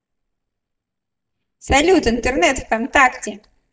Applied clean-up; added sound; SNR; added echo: neural mask model DeepFilterNet 3.